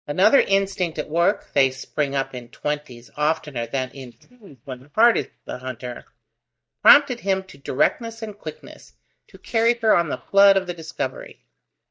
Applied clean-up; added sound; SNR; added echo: neural mask model DeepFilterNet 3.